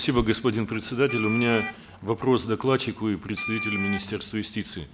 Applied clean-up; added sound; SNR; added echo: none; Wind instrument, woodwind instrument; 8 dB; none.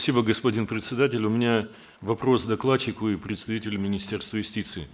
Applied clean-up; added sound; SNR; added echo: neural mask model Resemble Enhance denoiser.